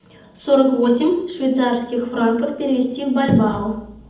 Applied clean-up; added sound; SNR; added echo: none; none; none; reverberation time 0.8 s.